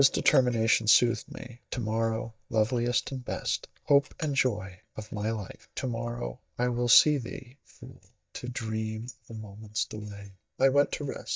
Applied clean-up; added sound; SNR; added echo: neural mask model DeepFilterNet 3.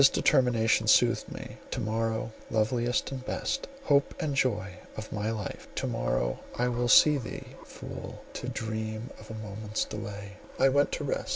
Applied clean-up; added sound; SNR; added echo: none; none; none; none.